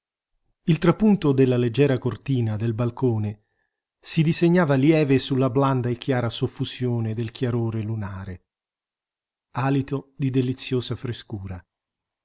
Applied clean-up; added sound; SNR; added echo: none; none; none; none.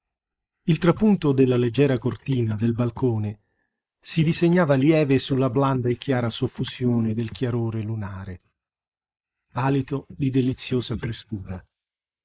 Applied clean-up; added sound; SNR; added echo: neural mask model Resemble Enhance denoiser.